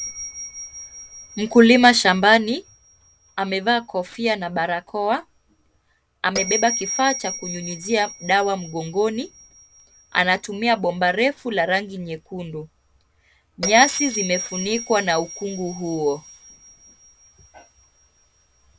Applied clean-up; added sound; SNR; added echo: none; Bell; 13 dB; none.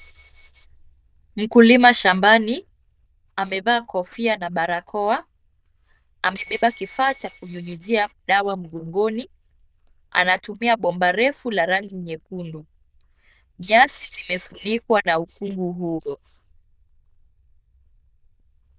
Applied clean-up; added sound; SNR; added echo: neural diffusion model UNIVERSE++.